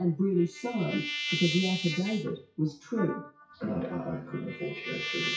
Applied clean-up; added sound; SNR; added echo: classical method WPE with log-MMSE.